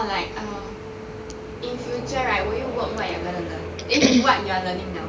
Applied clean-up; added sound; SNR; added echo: none; Wind instrument, woodwind instrument; 14 dB; none.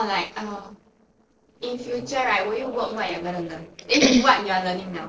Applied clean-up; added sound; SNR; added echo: neural separator model SepFormer DNS4.